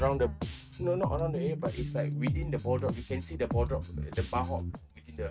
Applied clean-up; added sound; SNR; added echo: neural mask model RNNoise.